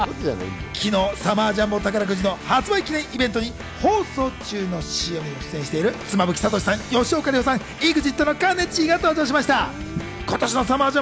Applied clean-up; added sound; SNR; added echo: none; none; none; none.